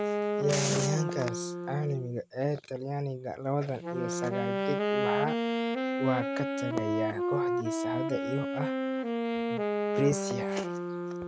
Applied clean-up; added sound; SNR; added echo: none; Wind instrument, woodwind instrument; -2 dB; none.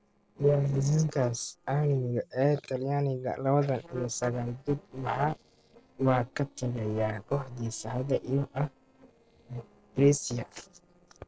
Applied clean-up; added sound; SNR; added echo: neural separator model SepFormer DNS4.